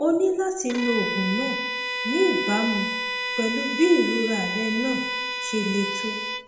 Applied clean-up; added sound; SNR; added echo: none; Bowed string instrument; 4 dB; reverberation time 0.7 s.